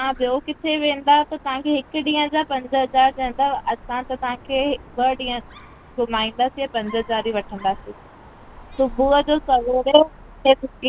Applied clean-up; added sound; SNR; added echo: none; Dog; 19 dB; none.